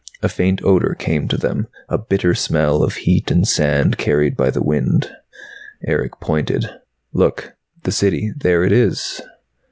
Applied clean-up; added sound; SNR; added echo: none; none; none; none.